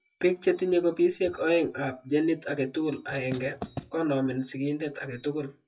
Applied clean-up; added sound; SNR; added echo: classical method WPE with log-MMSE.